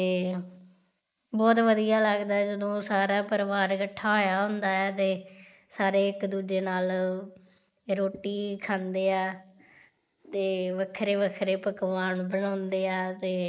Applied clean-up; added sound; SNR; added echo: neural mask model Resemble Enhance denoiser.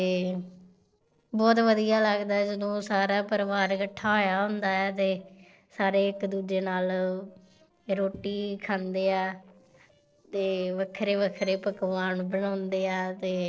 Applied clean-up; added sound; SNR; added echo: neural separator model SepFormer DNS4.